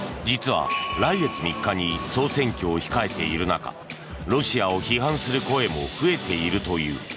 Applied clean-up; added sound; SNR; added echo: none; none; none; none.